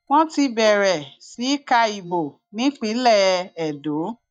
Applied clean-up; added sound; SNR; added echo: neural mask model DeepFilterNet 3.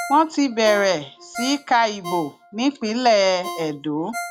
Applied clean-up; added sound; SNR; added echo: none; Ringtone; 14 dB; none.